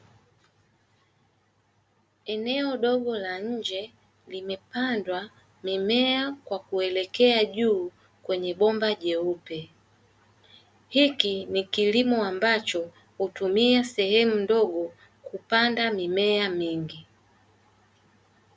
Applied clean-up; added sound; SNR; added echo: none; none; none; none.